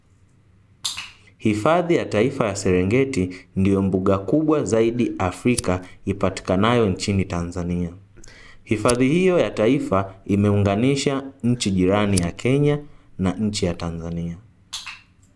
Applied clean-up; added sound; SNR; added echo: none; Fire; 17 dB; none.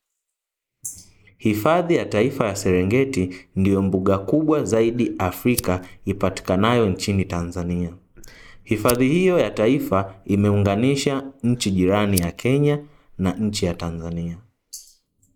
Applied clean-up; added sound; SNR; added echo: neural mask model Resemble Enhance denoiser.